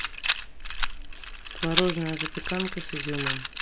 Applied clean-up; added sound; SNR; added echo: none; Rattle; -2 dB; none.